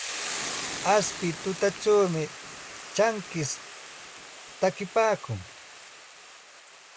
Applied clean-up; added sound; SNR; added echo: none; Boiling / Hiss; 10 dB; none.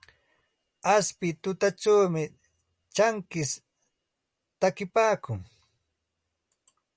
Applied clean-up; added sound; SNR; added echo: none; none; none; none.